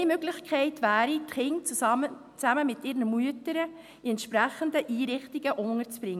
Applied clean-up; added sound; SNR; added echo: none; none; none; none.